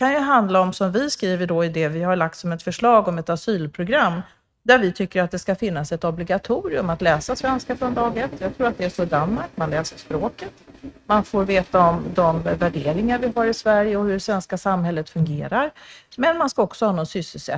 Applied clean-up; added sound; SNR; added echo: neural mask model RNNoise.